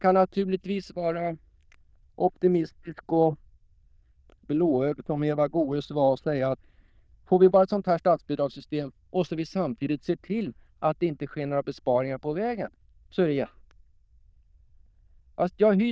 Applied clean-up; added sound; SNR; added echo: neural diffusion model UNIVERSE++.